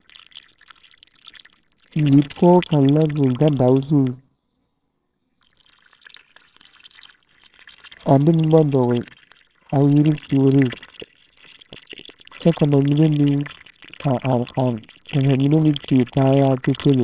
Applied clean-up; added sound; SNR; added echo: neural separator model SepFormer WHAMR!.